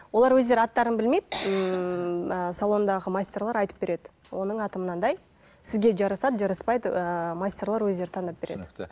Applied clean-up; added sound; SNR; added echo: none; none; none; none.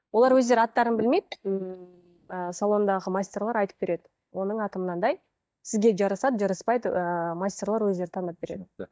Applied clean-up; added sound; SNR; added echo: neural mask model DeepFilterNet 3.